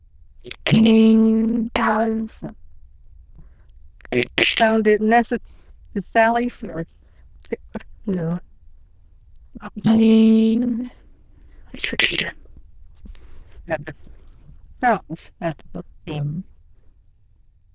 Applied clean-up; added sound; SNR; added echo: neural diffusion model UNIVERSE++.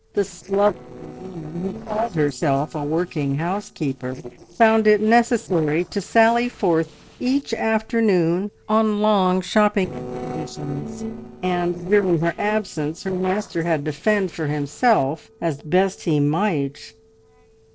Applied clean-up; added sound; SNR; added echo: neural separator model SepFormer DNS4.